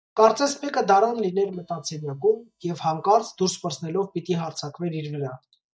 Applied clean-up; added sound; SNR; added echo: neural mask model DeepFilterNet 3.